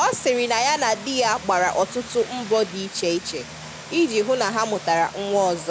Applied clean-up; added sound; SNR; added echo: none; Vehicle; 15 dB; none.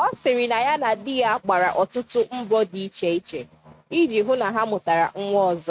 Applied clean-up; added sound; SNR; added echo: neural mask model RNNoise.